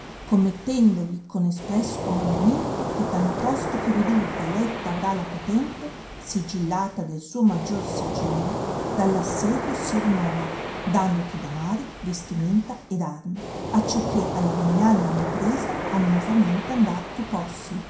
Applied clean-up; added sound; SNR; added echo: none; Waves, surf; 6 dB; reverberation time 0.5 s.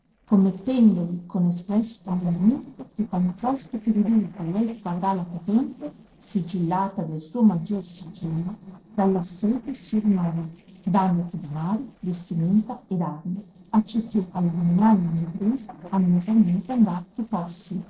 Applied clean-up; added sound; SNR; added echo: neural separator model SepFormer DNS4.